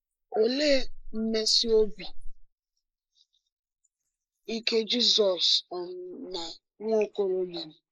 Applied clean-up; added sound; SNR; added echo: neural mask model Resemble Enhance denoiser.